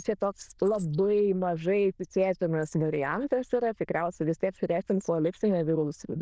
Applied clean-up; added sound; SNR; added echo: neural diffusion model UNIVERSE++.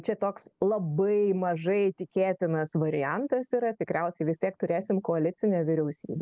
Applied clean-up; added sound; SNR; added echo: none; none; none; none.